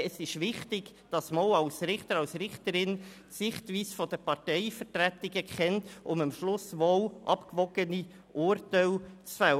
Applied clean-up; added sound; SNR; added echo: none; none; none; none.